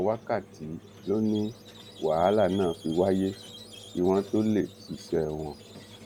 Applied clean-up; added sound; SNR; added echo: none; Squeak; 19 dB; none.